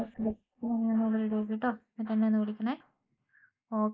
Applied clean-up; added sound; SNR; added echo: neural mask model Resemble Enhance denoiser.